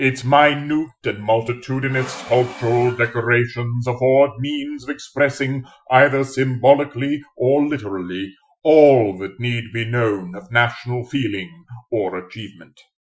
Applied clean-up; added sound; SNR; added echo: classical method Wiener filter.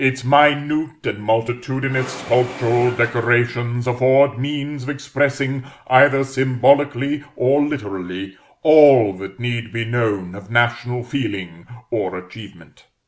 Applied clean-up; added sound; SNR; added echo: none; Engine / Mechanisms; 17 dB; none.